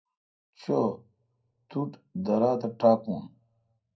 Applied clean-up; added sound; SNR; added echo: none; none; none; reverberation time 0.2 s.